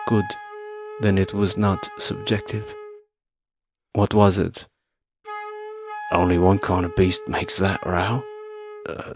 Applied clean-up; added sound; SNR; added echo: none; Wind instrument, woodwind instrument; 13 dB; none.